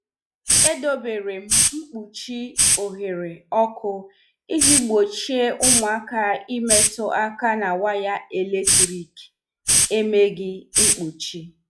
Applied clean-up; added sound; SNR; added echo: classical method log-MMSE.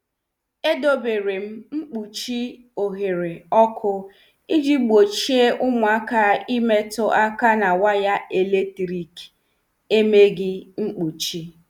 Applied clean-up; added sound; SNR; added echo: none; none; none; none.